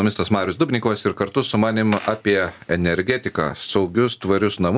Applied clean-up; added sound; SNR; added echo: none; none; none; none.